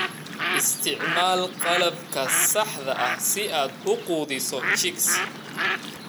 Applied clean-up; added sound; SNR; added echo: none; Bird; 4 dB; none.